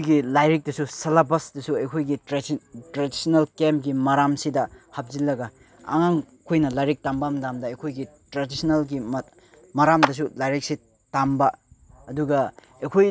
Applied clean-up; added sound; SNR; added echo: none; Clapping; 6 dB; none.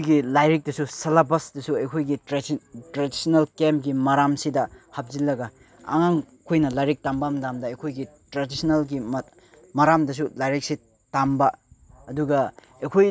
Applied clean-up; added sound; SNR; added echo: none; none; none; none.